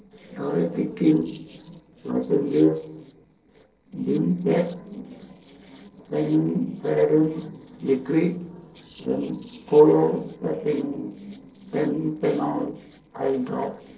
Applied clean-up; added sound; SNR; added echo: neural separator model SepFormer DNS4.